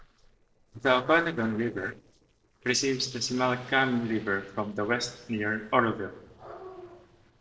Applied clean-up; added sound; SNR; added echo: neural separator model SepFormer DNS4.